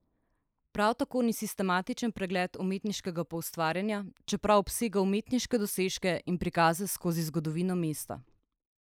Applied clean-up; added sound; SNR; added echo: neural mask model Resemble Enhance denoiser.